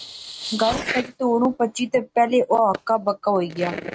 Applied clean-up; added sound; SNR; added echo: neural mask model RNNoise.